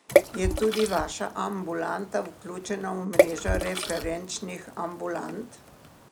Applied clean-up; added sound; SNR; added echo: none; Water / Splash, splatter; -1 dB; none.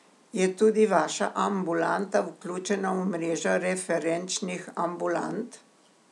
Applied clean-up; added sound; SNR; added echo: none; none; none; none.